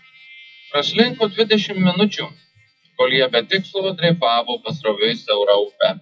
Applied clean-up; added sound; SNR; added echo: classical method WPE with log-MMSE.